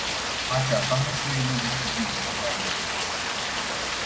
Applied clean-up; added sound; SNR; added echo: none; Rain; -2 dB; reverberation time 1.1 s.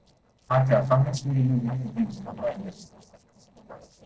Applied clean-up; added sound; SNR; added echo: neural separator model SepFormer DNS4.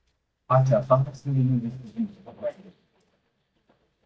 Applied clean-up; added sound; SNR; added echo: neural mask model DeepFilterNet 3.